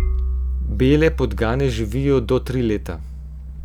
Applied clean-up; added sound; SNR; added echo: none; Hammer; 4 dB; none.